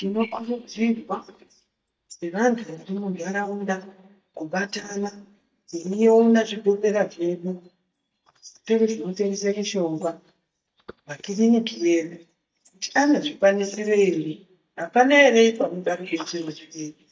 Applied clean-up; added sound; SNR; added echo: neural mask model DeepFilterNet 3.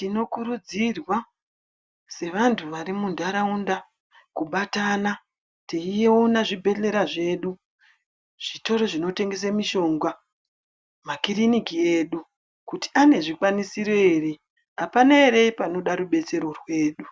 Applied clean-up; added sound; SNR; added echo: none; none; none; none.